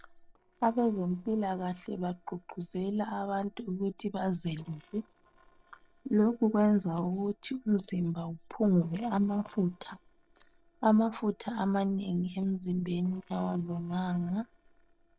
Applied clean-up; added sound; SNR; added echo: neural separator model SepFormer DNS4.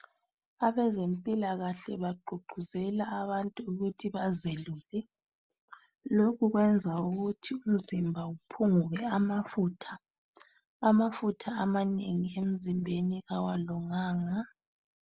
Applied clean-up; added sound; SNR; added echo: none; none; none; none.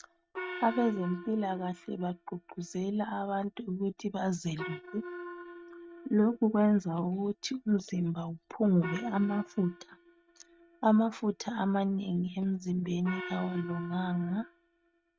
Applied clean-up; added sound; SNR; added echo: neural mask model RNNoise.